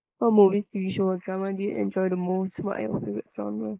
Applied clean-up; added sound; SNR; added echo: neural mask model Resemble Enhance denoiser.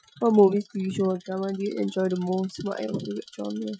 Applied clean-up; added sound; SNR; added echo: classical method Wiener filter.